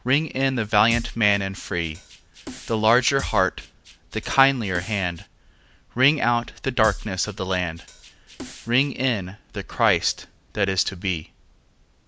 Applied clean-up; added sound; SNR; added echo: none; Drum kit; 14 dB; none.